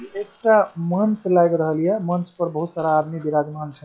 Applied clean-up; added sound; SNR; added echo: classical method log-MMSE.